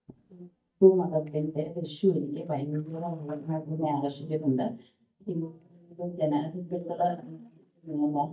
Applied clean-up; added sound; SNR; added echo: neural mask model DeepFilterNet 3.